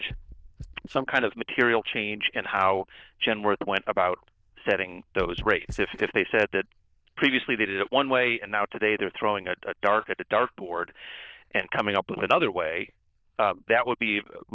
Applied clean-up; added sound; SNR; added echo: neural diffusion model UNIVERSE++.